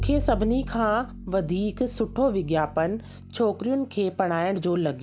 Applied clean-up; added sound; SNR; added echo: none; Bowed string instrument; 10 dB; none.